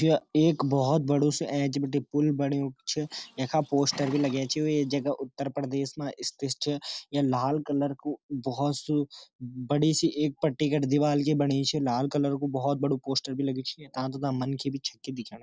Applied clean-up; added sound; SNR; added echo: neural separator model SepFormer DNS4.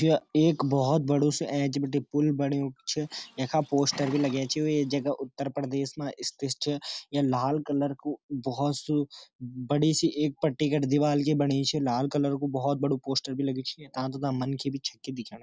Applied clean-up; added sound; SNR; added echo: none; Livestock, farm animals, working animals; 19 dB; none.